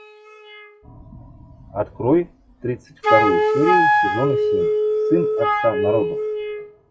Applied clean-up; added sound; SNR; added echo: classical method log-MMSE.